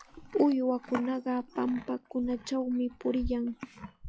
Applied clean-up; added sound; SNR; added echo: classical method log-MMSE.